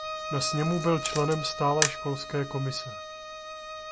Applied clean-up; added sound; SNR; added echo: none; Bowed string instrument + Camera; 5 dB; none.